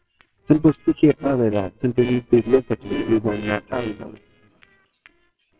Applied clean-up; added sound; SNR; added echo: neural separator model SepFormer WHAMR!.